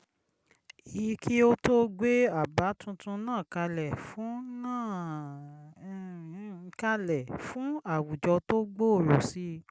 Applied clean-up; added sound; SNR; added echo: none; none; none; none.